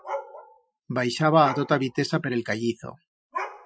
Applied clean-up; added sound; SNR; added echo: classical method Wiener filter.